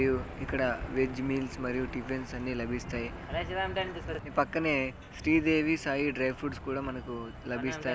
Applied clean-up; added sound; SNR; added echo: none; Engine / Aircraft; 10 dB; none.